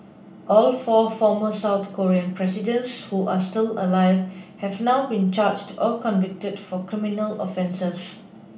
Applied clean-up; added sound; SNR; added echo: none; none; none; reverberation time 0.4 s.